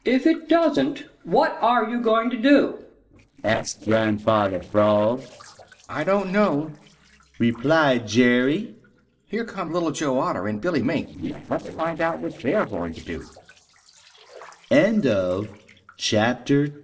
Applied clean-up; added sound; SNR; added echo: neural separator model SepFormer DNS4.